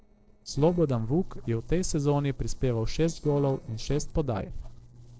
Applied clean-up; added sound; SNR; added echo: neural separator model SepFormer DNS4.